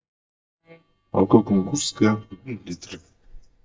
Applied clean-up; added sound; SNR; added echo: neural mask model DeepFilterNet 3.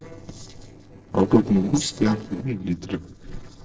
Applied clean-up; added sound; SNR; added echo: neural separator model SepFormer DNS4.